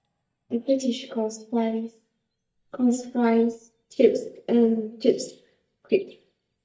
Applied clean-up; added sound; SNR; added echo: neural mask model DeepFilterNet 3.